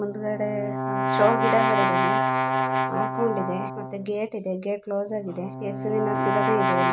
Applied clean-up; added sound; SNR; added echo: none; Brass instrument; -2 dB; none.